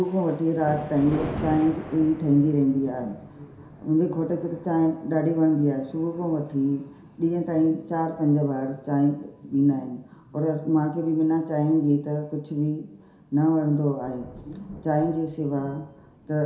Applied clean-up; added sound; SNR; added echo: none; Thunder; 17 dB; reverberation time 0.7 s.